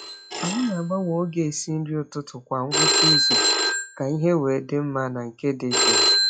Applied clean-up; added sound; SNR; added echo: classical method log-MMSE.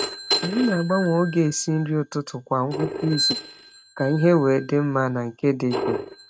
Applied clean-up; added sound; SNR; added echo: neural mask model RNNoise.